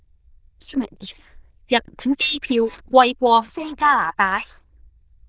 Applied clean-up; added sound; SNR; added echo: neural diffusion model UNIVERSE++.